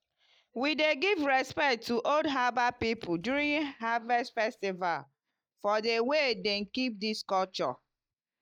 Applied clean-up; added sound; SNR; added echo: neural mask model DeepFilterNet 3.